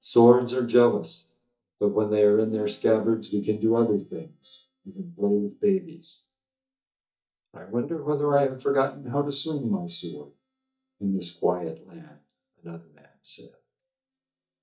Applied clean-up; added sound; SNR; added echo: neural mask model DeepFilterNet 3.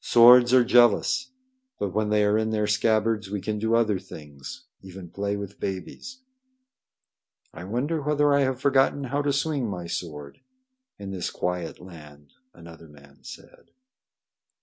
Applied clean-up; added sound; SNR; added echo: none; none; none; none.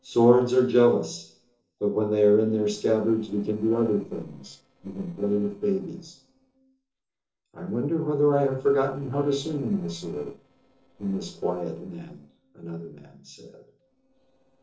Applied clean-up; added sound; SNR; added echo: neural separator model SepFormer DNS4.